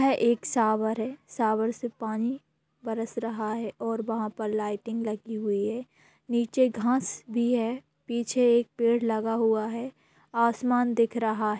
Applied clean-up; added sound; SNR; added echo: none; none; none; none.